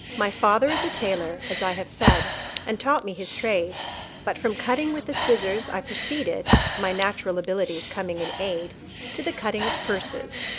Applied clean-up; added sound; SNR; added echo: none; Breathing; 3 dB; none.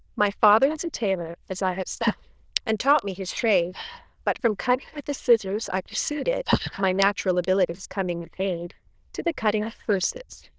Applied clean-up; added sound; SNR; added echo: neural diffusion model UNIVERSE++.